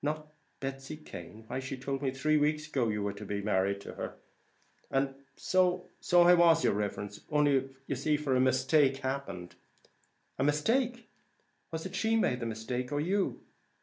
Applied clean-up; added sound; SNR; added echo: none; none; none; none.